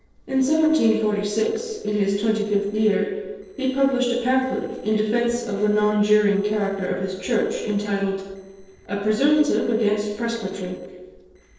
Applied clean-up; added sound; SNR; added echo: neural separator model SepFormer DNS4.